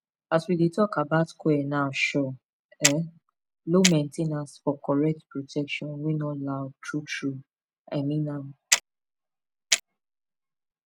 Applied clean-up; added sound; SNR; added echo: none; Clock; 3 dB; none.